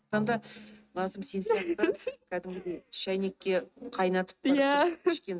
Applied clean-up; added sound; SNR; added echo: neural mask model RNNoise.